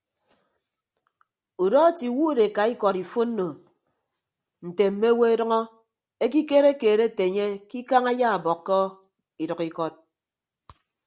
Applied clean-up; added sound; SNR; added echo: none; none; none; none.